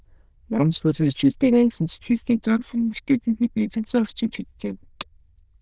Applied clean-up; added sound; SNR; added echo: neural diffusion model UNIVERSE++.